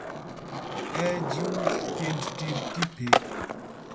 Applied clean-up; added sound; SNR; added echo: none; Skateboard; -4 dB; none.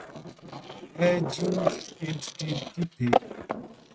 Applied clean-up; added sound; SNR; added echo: neural mask model RNNoise.